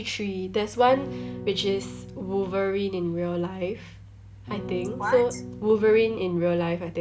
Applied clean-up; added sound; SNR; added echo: none; Electric guitar / Strum; 11 dB; none.